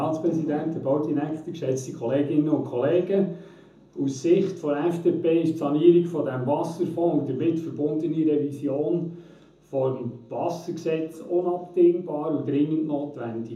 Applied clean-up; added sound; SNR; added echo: none; none; none; reverberation time 0.6 s.